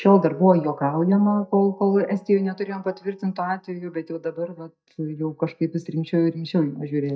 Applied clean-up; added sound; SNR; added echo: neural mask model DeepFilterNet 3.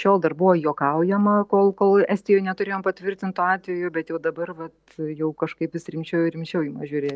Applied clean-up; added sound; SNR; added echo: none; none; none; none.